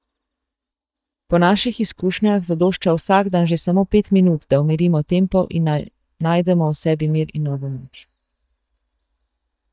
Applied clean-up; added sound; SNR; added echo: neural mask model DeepFilterNet 3.